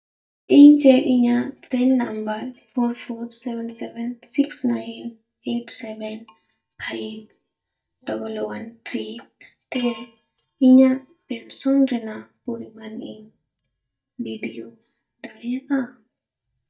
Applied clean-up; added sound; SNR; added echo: neural mask model DeepFilterNet 3.